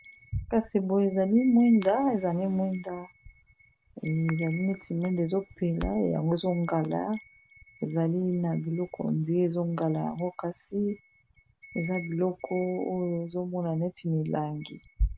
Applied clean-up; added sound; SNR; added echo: none; Wind chime; 13 dB; none.